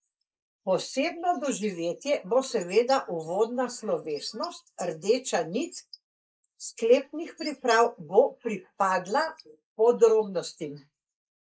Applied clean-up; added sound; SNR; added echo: neural mask model Resemble Enhance denoiser.